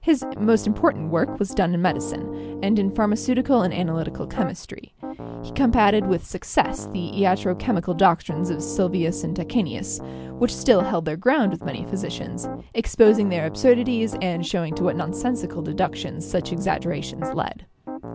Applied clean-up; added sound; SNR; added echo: none; Piano; 11 dB; none.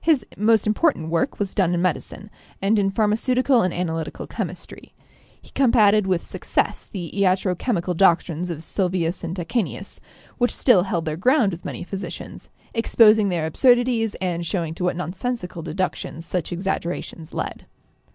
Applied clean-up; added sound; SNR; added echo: none; none; none; none.